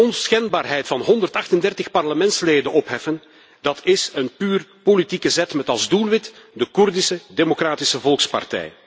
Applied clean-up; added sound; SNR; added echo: none; none; none; none.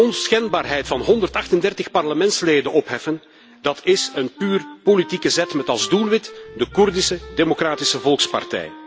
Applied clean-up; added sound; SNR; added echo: none; Growling + Wind instrument, woodwind instrument; 18 dB; none.